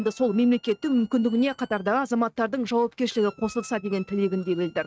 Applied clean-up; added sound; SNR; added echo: neural mask model RNNoise.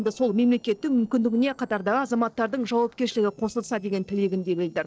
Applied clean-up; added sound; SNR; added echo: neural separator model SepFormer DNS4.